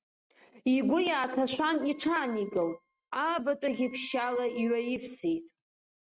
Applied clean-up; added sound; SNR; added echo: neural mask model RNNoise.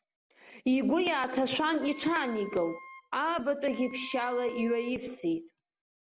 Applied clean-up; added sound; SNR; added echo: none; Wind instrument, woodwind instrument; 18 dB; none.